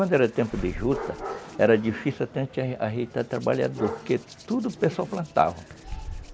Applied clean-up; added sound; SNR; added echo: none; Hands; 17 dB; none.